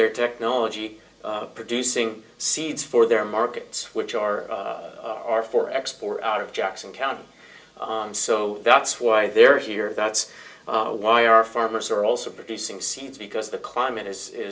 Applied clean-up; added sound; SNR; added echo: none; none; none; reverberation time 0.2 s.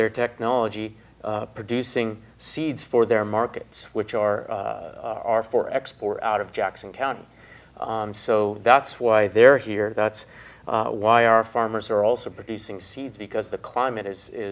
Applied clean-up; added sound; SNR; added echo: none; none; none; none.